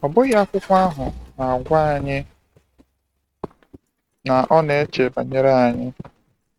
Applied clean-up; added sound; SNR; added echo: neural mask model RNNoise.